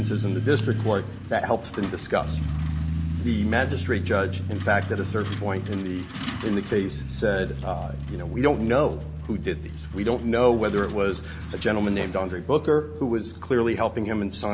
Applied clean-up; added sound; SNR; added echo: none; Truck; 5 dB; none.